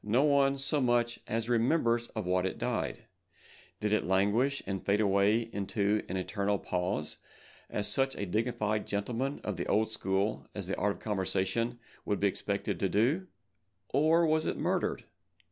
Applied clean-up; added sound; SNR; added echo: none; none; none; none.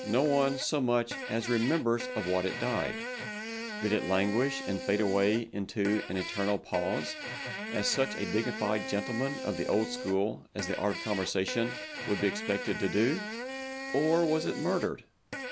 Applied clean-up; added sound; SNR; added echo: none; Fart; 8 dB; none.